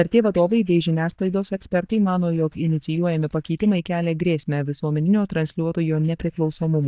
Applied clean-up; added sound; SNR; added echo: neural mask model DeepFilterNet 3.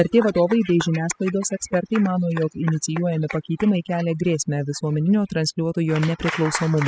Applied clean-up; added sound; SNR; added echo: classical method spectral subtraction.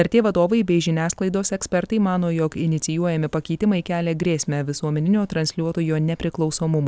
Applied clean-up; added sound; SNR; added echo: none; none; none; none.